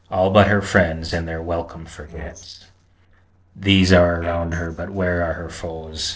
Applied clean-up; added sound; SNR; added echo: neural separator model SepFormer DNS4.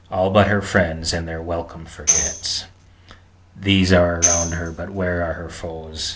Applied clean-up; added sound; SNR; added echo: none; Tambourine; 3 dB; none.